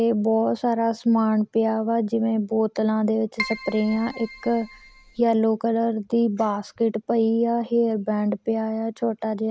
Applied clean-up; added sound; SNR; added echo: none; Keyboard (musical); 13 dB; none.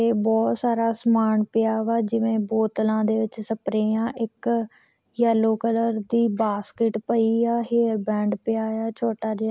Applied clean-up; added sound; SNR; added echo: none; none; none; none.